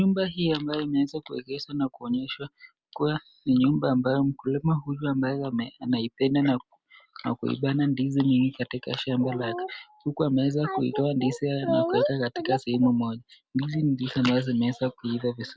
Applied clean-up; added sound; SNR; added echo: none; none; none; none.